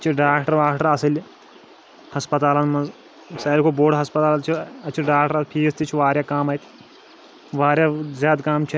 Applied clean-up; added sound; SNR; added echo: none; Fart; 16 dB; none.